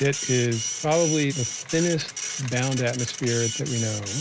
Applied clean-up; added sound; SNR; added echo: none; Printer; 6 dB; none.